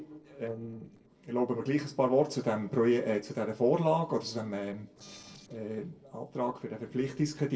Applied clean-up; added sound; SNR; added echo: neural separator model SepFormer DNS4.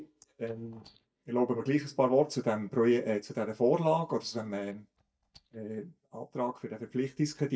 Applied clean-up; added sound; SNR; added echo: neural mask model DeepFilterNet 3.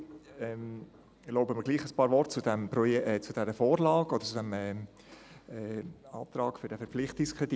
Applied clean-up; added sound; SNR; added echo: none; none; none; none.